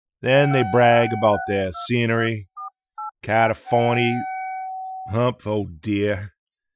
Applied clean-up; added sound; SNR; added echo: classical method Wiener filter.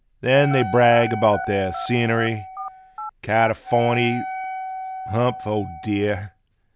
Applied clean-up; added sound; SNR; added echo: none; Telephone + Wind instrument, woodwind instrument; 10 dB; none.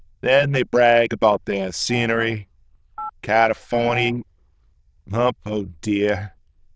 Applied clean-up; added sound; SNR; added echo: neural diffusion model UNIVERSE++.